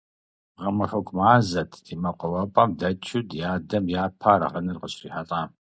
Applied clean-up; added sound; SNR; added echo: none; none; none; none.